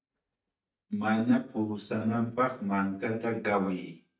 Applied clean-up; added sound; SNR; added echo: neural mask model DeepFilterNet 3.